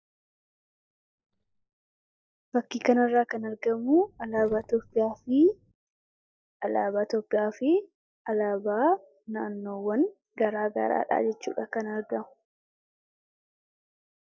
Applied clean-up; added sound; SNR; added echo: neural mask model DeepFilterNet 3.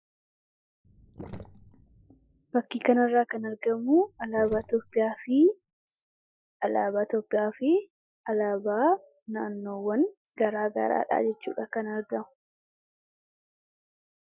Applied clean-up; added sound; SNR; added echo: classical method Wiener filter.